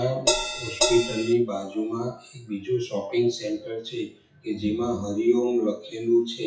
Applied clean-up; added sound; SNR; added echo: classical method WPE with log-MMSE.